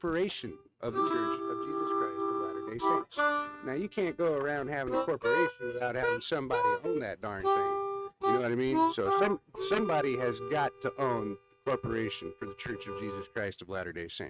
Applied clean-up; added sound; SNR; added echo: neural mask model RNNoise.